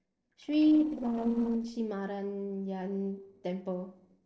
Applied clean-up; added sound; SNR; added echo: neural separator model SepFormer DNS4.